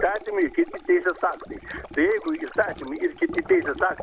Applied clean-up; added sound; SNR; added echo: none; Stream; 14 dB; none.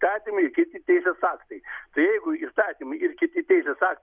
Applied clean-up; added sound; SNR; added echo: none; none; none; none.